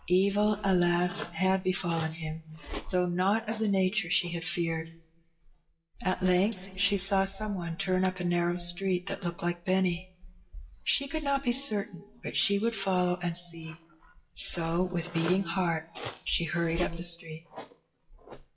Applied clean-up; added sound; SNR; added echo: classical method WPE with log-MMSE.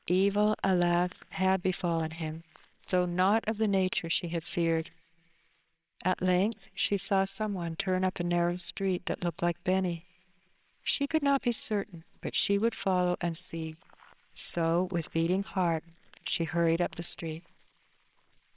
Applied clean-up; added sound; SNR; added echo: neural separator model SepFormer WHAMR!.